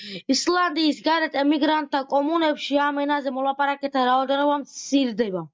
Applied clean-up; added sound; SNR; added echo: none; none; none; none.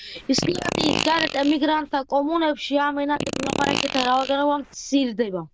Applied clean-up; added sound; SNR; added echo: neural diffusion model UNIVERSE++.